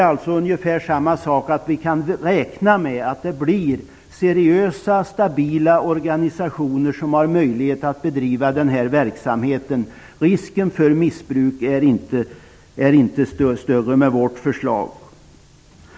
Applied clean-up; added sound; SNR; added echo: none; none; none; none.